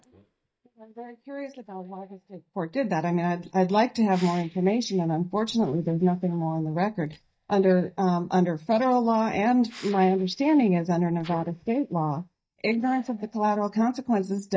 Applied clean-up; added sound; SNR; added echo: neural mask model DeepFilterNet 3.